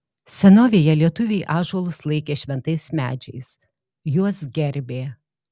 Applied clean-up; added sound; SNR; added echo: none; none; none; none.